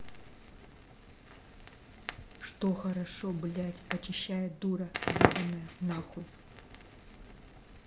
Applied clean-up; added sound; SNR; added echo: none; Crackle; 0 dB; none.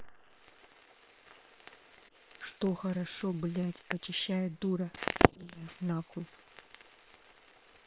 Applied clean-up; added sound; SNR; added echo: neural separator model SepFormer WHAM!.